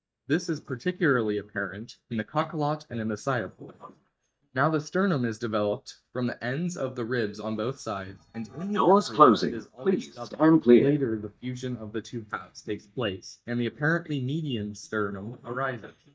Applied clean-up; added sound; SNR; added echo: neural mask model DeepFilterNet 3.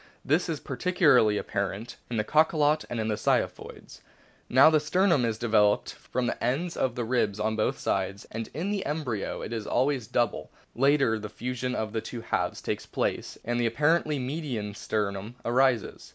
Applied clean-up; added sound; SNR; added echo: none; none; none; none.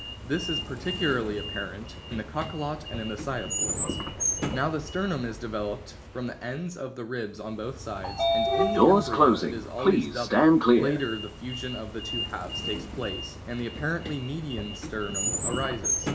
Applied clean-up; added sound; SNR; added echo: none; Sliding door; -4 dB; reverberation time 0.4 s.